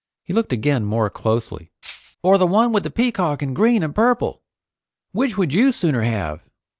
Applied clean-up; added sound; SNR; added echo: none; Rattle (instrument); 8 dB; none.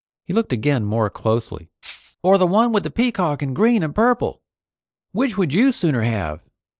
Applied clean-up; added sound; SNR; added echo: neural separator model SepFormer DNS4.